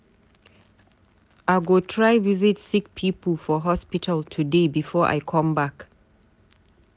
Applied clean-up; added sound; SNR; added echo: none; none; none; none.